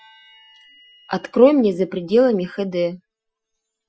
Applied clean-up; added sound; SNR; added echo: classical method Wiener filter.